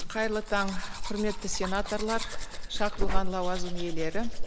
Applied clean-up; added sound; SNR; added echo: none; Domestic sounds, home sounds; -4 dB; none.